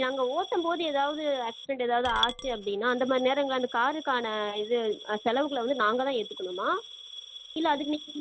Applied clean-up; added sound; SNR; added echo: none; Coin (dropping) / Glass; 14 dB; none.